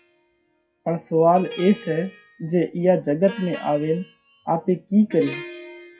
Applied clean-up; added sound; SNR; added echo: classical method WPE with log-MMSE.